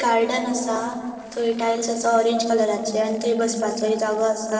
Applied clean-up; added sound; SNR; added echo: neural separator model SepFormer DNS4.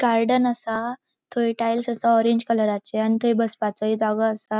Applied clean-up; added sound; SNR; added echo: none; none; none; none.